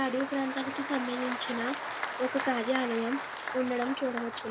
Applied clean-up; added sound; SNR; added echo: none; Applause; 5 dB; none.